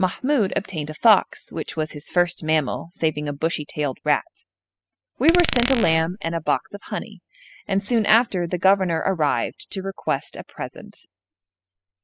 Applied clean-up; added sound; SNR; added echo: classical method spectral subtraction.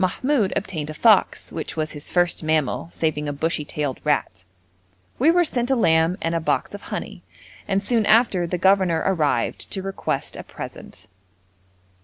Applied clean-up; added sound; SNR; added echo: none; none; none; none.